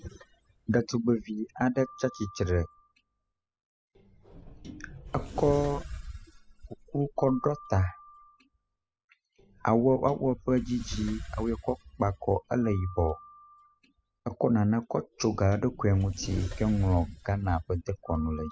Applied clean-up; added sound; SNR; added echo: classical method spectral subtraction.